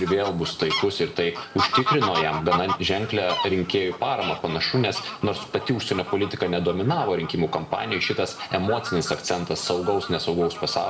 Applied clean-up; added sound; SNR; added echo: none; Fowl; 7 dB; reverberation time 1.4 s.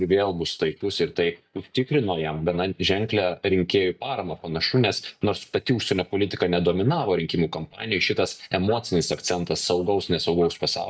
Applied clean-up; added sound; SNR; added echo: neural mask model DeepFilterNet 3.